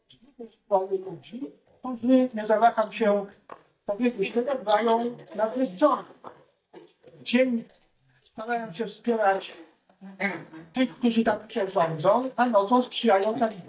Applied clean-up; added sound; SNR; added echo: neural mask model DeepFilterNet 3.